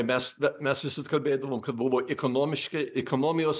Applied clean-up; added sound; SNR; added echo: none; none; none; none.